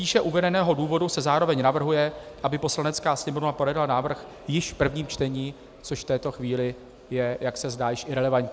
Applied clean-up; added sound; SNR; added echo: none; none; none; none.